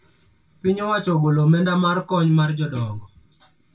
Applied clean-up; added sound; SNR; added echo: none; none; none; reverberation time 0.2 s.